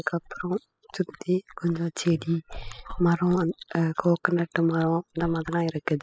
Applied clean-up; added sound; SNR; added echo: classical method spectral subtraction.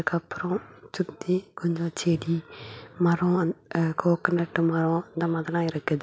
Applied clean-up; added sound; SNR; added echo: none; none; none; none.